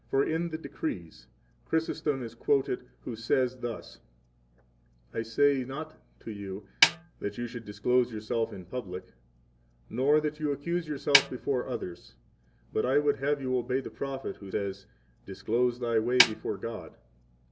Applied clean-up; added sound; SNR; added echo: none; Snare drum; -1 dB; none.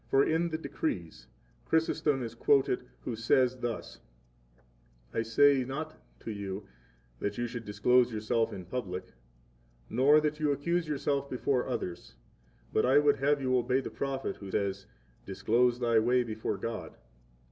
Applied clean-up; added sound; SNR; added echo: none; none; none; none.